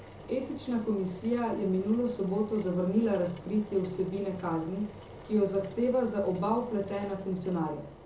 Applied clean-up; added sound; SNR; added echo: none; Engine; 17 dB; reverberation time 0.6 s.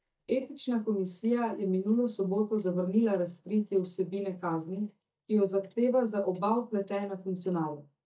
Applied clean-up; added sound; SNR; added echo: neural mask model DeepFilterNet 3.